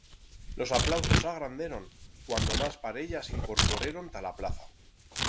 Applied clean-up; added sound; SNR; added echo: none; Tearing; -4 dB; none.